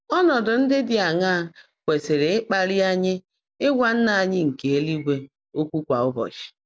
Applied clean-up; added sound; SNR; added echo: none; none; none; none.